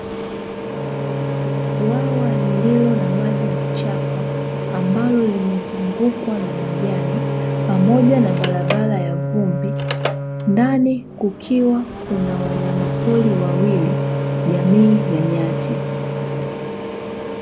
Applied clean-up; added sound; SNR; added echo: none; Bowed string instrument + Mechanical fan; 1 dB; none.